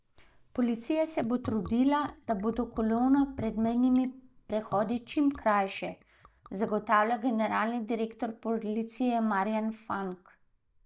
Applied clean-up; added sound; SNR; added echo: neural mask model DeepFilterNet 3.